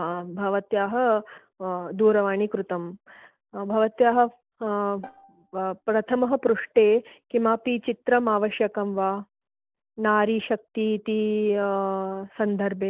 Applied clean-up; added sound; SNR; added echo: neural separator model SepFormer DNS4.